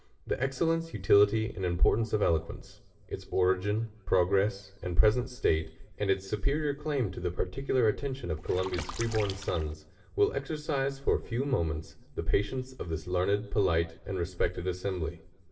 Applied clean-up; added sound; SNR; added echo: none; Water / Splash, splatter; 11 dB; reverberation time 0.8 s.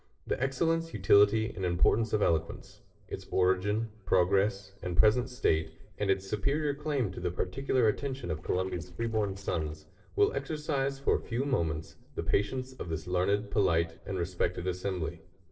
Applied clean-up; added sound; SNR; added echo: neural separator model SepFormer DNS4.